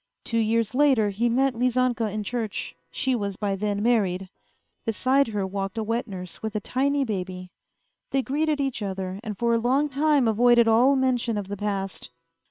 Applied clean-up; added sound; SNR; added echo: neural separator model SepFormer WHAM!.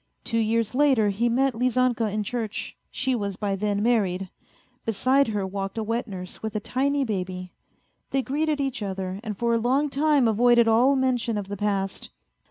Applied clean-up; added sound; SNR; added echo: none; none; none; none.